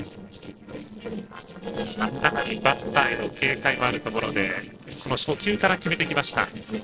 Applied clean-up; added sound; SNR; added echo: neural separator model SepFormer DNS4.